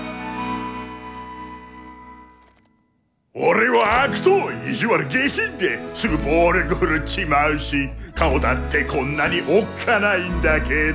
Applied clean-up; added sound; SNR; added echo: none; none; none; none.